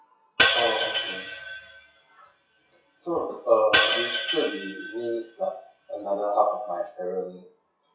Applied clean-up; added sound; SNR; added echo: classical method WPE with log-MMSE.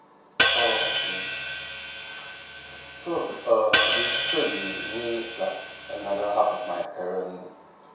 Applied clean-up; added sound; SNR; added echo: none; Hi-hat; -5 dB; reverberation time 0.7 s.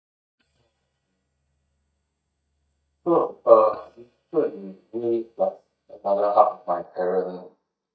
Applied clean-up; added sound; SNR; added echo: neural mask model DeepFilterNet 3.